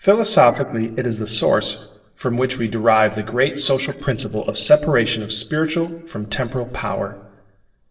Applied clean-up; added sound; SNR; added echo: neural separator model SepFormer DNS4.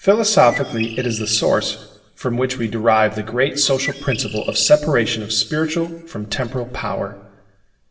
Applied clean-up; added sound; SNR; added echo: none; Bird; 14 dB; reverberation time 0.8 s.